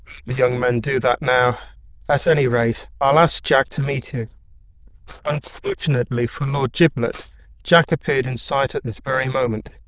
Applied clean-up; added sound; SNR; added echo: neural diffusion model UNIVERSE++.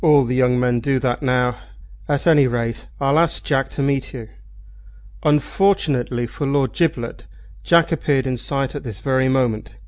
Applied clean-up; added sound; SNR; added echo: none; none; none; none.